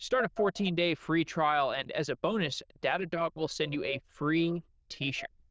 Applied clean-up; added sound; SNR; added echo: neural diffusion model UNIVERSE++.